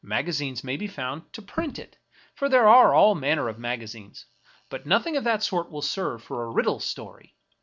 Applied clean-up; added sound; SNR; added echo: none; none; none; none.